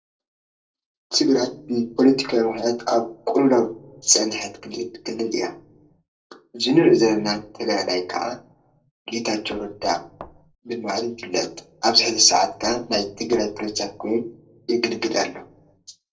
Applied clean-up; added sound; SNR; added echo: neural separator model SepFormer DNS4.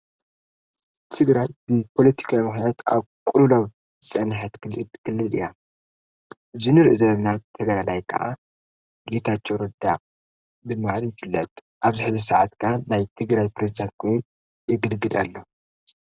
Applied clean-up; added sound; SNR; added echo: none; none; none; none.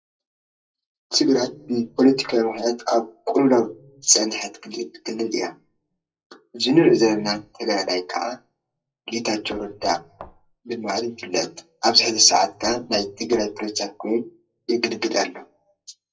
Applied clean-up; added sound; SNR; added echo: classical method WPE with log-MMSE.